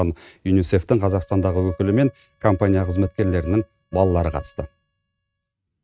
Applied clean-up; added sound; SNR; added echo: neural mask model RNNoise.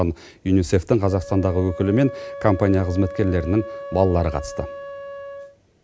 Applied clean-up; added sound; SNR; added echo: none; Wind instrument, woodwind instrument; 14 dB; none.